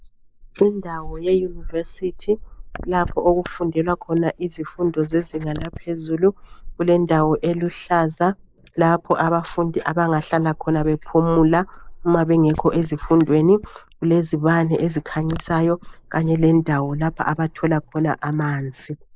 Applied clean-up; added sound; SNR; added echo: neural mask model Resemble Enhance denoiser.